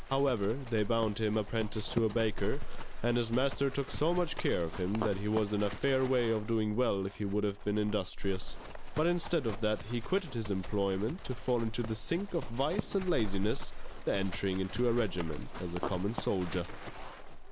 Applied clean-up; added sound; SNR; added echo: none; Livestock, farm animals, working animals; 4 dB; none.